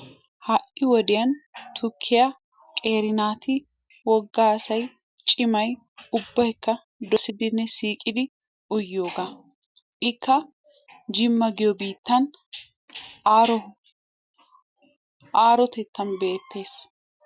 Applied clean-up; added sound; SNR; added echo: none; none; none; none.